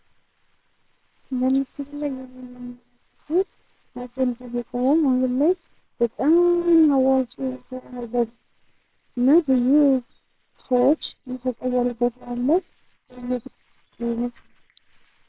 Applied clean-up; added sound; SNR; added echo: neural separator model SepFormer WHAMR!.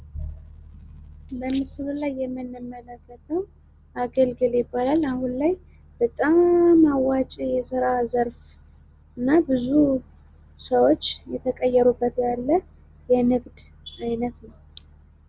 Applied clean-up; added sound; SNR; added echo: none; none; none; none.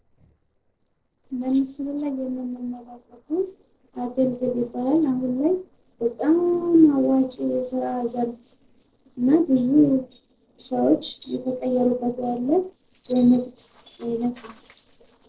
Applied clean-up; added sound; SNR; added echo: neural separator model SepFormer DNS4.